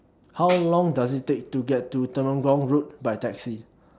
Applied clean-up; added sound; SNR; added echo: none; Tambourine; -1 dB; none.